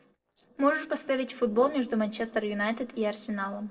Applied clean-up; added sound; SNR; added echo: neural separator model SepFormer DNS4.